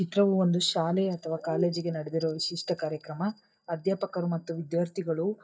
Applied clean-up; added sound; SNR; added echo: neural mask model DeepFilterNet 3.